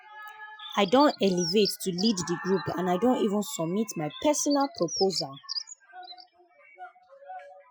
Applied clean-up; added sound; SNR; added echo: classical method Wiener filter.